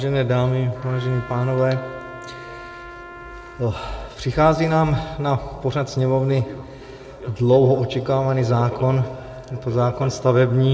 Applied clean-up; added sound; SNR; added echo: none; Trumpet; 17 dB; reverberation time 0.8 s.